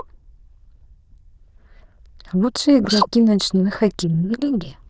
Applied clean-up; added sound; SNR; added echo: neural diffusion model UNIVERSE++.